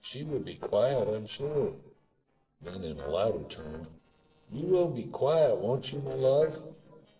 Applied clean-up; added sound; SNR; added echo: neural separator model SepFormer DNS4.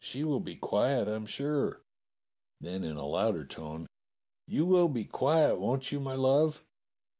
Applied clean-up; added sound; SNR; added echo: none; none; none; none.